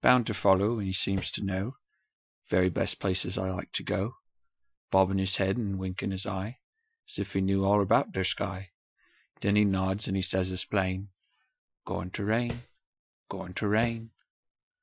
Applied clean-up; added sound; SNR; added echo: classical method Wiener filter.